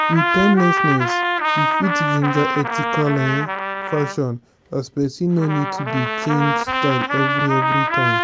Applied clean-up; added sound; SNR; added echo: none; Trumpet; 0 dB; none.